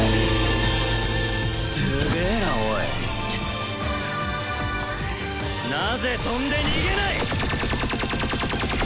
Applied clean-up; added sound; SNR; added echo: none; Harp; 8 dB; none.